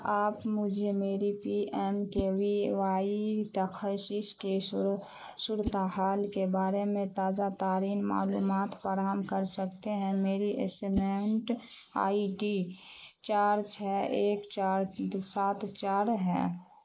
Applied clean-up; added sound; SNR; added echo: neural mask model Resemble Enhance denoiser.